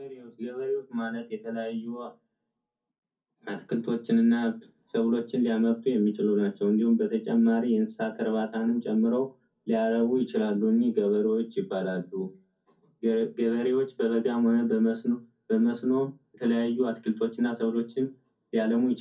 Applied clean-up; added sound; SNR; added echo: none; none; none; reverberation time 0.3 s.